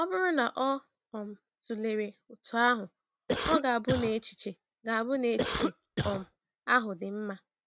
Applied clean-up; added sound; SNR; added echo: none; Cough; 1 dB; none.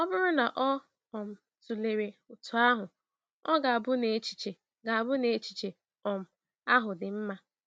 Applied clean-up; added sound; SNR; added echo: none; none; none; none.